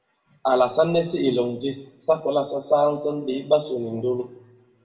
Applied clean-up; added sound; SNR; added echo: none; none; none; reverberation time 0.6 s.